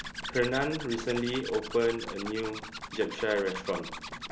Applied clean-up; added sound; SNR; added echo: none; Zipper (clothing); 9 dB; none.